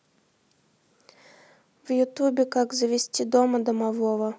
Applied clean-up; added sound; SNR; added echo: none; none; none; none.